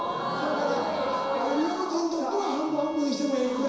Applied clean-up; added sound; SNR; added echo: none; Bowed string instrument; 17 dB; reverberation time 1.0 s.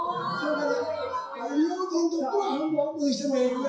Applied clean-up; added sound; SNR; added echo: classical method WPE with log-MMSE.